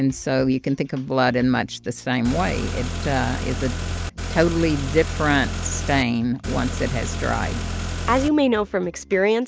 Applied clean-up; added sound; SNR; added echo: none; Car; 4 dB; none.